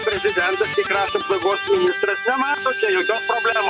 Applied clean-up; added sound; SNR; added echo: none; Electric guitar; 6 dB; none.